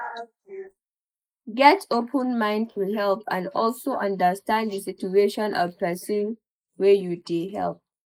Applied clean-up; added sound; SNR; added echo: neural mask model Resemble Enhance denoiser.